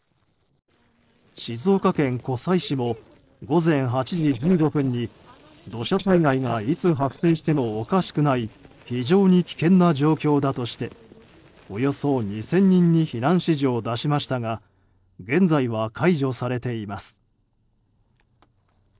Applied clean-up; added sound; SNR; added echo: neural separator model SepFormer DNS4.